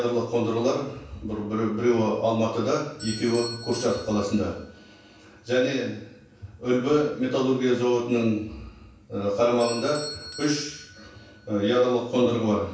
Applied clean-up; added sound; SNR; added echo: none; Bell / Doorbell; 19 dB; reverberation time 0.7 s.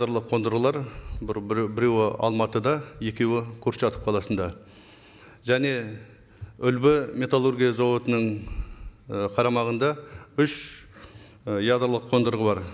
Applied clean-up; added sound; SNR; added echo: none; none; none; none.